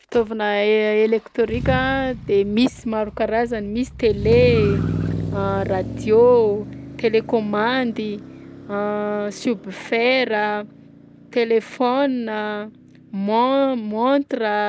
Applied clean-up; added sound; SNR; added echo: none; Motor vehicle (road); 10 dB; none.